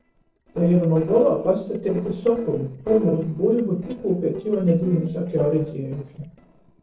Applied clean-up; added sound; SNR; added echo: neural separator model SepFormer DNS4.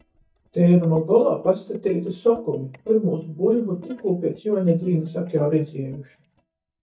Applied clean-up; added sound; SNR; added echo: neural mask model DeepFilterNet 3.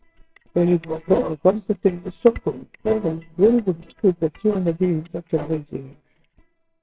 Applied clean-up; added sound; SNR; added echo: neural separator model SepFormer WHAMR!.